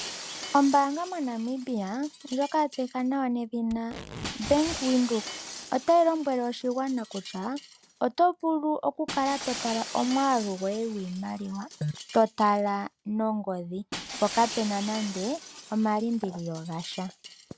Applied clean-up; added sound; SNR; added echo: none; Packing tape, duct tape + Shatter; 13 dB; none.